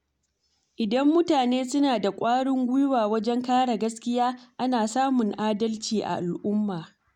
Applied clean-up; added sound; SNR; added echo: none; none; none; none.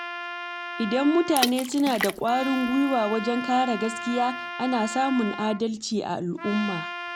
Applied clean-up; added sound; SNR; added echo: none; Water / Splash, splatter + Trumpet; 8 dB; none.